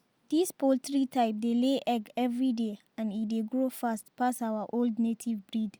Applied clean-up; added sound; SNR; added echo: none; none; none; none.